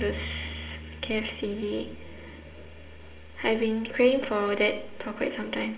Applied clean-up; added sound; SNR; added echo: none; Bowed string instrument; 14 dB; reverberation time 2.8 s.